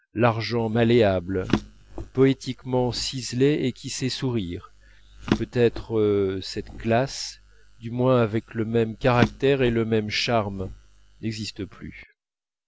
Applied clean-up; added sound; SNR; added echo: none; Drawer open or close; 11 dB; none.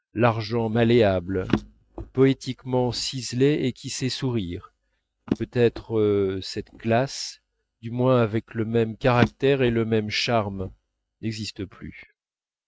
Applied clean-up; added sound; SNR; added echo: neural mask model RNNoise.